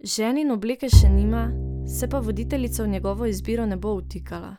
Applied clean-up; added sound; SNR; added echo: none; Bowed string instrument; -4 dB; none.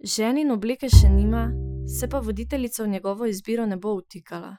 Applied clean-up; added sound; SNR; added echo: classical method Wiener filter.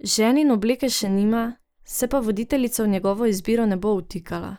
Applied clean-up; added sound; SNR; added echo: neural mask model Resemble Enhance denoiser.